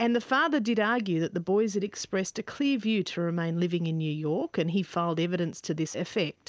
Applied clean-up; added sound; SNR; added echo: none; none; none; none.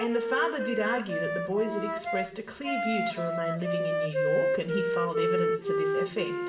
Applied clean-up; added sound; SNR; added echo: none; Wind instrument, woodwind instrument; -2 dB; reverberation time 0.7 s.